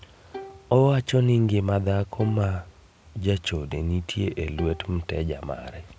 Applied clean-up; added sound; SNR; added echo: none; Bowed string instrument; 20 dB; none.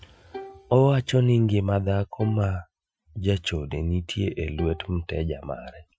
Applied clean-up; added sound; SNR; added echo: classical method Wiener filter.